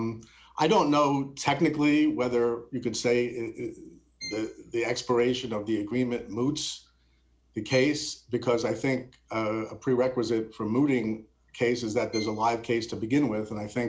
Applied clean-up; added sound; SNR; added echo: none; Bowed string instrument; 18 dB; none.